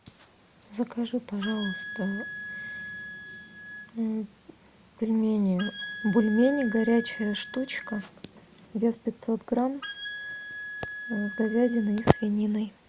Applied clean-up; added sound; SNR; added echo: none; Wind instrument, woodwind instrument; 11 dB; none.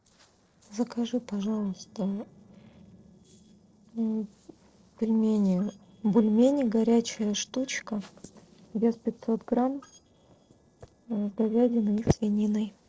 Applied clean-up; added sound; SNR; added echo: neural separator model SepFormer DNS4.